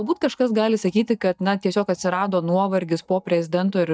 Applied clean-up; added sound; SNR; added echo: neural mask model DeepFilterNet 3.